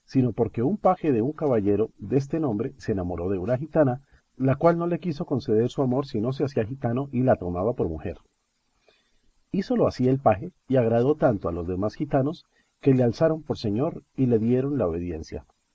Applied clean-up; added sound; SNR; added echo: none; none; none; none.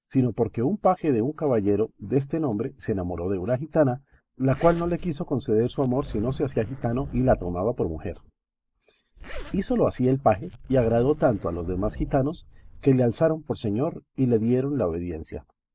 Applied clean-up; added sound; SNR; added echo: neural mask model DeepFilterNet 3.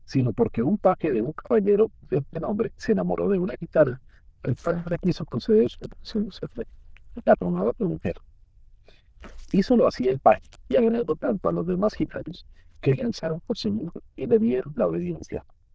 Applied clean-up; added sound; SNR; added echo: neural diffusion model UNIVERSE++.